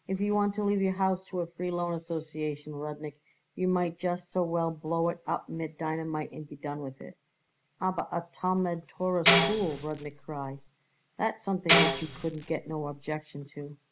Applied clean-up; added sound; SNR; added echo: none; Tambourine; -3 dB; none.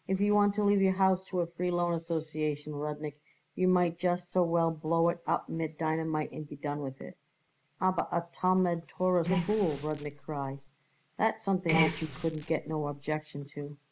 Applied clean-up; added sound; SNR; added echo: neural mask model Resemble Enhance denoiser.